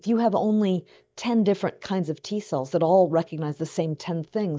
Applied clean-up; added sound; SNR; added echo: neural mask model DeepFilterNet 3.